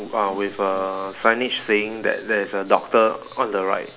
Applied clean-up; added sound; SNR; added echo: none; none; none; none.